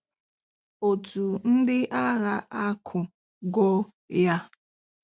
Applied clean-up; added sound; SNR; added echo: none; none; none; none.